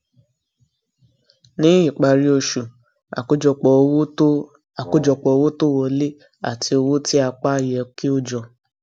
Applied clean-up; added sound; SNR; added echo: none; Wind instrument, woodwind instrument; 16 dB; none.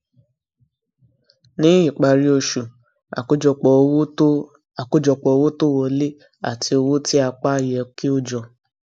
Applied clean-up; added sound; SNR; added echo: neural mask model Resemble Enhance denoiser.